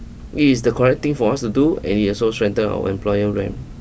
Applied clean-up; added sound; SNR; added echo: none; Engine; 18 dB; none.